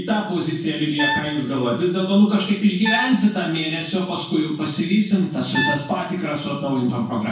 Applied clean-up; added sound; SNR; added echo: none; Brass instrument; 8 dB; reverberation time 0.6 s.